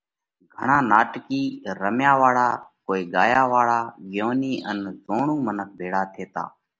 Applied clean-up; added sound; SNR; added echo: none; none; none; none.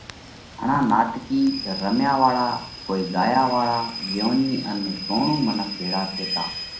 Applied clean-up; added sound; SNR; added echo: none; Rain / Train; 10 dB; reverberation time 0.6 s.